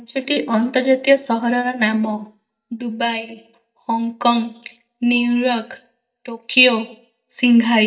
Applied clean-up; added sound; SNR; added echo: neural mask model DeepFilterNet 3.